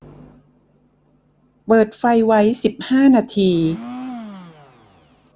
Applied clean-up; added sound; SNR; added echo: none; Domestic sounds, home sounds; 16 dB; none.